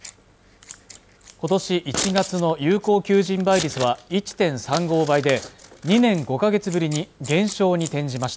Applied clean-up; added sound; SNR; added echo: none; Scissors; 14 dB; none.